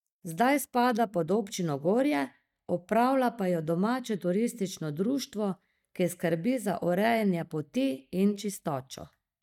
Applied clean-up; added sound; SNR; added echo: neural mask model DeepFilterNet 3.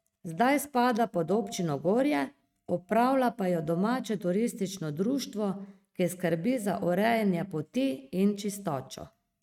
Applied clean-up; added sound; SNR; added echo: neural mask model RNNoise.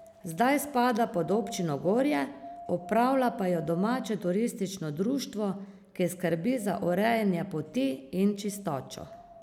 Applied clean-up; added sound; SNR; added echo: none; Wind; 19 dB; none.